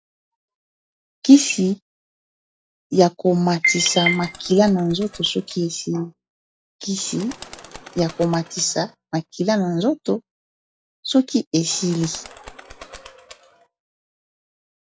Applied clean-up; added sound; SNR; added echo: classical method log-MMSE.